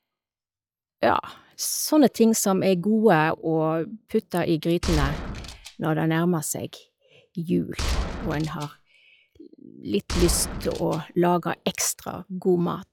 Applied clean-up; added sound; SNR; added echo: classical method log-MMSE.